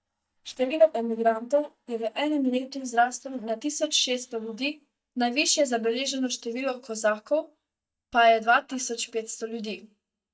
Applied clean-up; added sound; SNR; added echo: neural mask model DeepFilterNet 3.